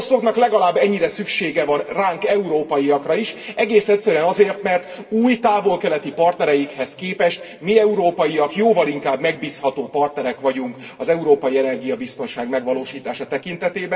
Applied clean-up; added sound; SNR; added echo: none; none; none; reverberation time 1.6 s.